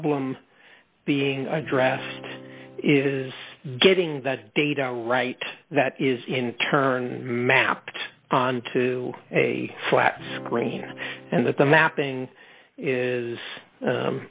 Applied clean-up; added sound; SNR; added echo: none; Acoustic guitar / Strum; 17 dB; none.